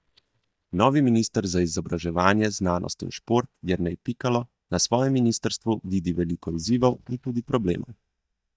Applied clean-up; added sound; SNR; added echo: neural mask model DeepFilterNet 3.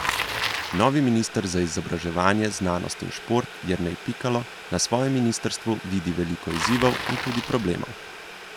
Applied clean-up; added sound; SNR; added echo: none; Boiling + Bicycle; 8 dB; none.